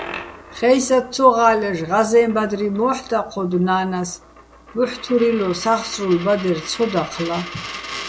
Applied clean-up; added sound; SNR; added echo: none; Coin (dropping); 16 dB; none.